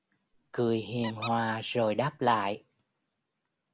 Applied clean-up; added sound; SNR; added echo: none; Squeak; 14 dB; none.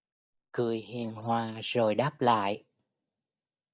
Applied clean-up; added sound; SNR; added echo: neural mask model DeepFilterNet 3.